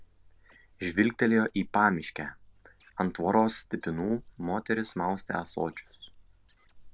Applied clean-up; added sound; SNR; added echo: none; Bird; 3 dB; none.